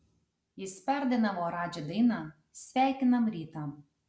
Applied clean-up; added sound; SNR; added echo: none; none; none; none.